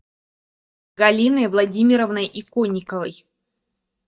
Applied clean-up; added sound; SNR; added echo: neural mask model DeepFilterNet 3.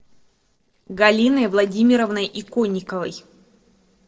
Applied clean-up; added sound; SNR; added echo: neural separator model SepFormer DNS4.